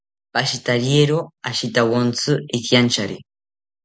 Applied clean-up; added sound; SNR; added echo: none; none; none; none.